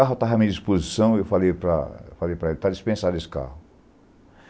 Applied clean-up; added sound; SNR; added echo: none; none; none; none.